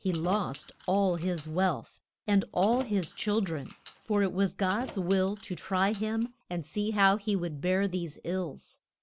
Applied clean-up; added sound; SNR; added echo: none; Keys jangling; 19 dB; none.